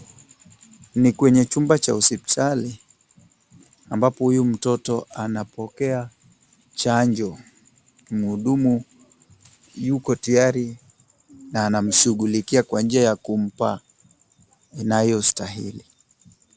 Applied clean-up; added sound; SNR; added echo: none; none; none; none.